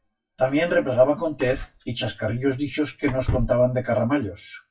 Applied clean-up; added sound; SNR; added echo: classical method WPE with log-MMSE.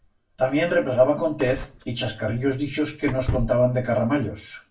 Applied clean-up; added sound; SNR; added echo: none; Door / Car; 11 dB; reverberation time 0.3 s.